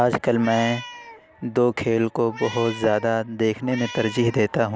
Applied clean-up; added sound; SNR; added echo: none; Meow; 15 dB; none.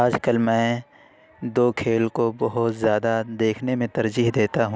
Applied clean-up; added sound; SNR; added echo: none; none; none; none.